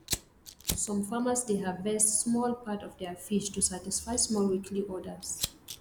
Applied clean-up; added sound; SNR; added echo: none; Fire; 12 dB; none.